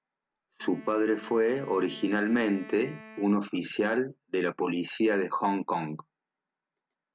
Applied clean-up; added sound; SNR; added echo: none; Wind instrument, woodwind instrument; 20 dB; none.